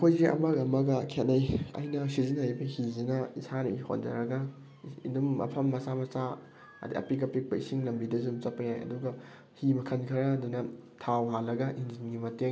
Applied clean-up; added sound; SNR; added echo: none; none; none; none.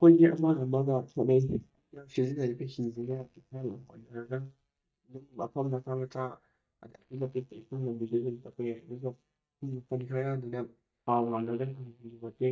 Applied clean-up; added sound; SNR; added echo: neural mask model DeepFilterNet 3.